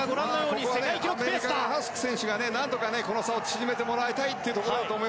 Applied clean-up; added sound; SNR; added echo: none; none; none; none.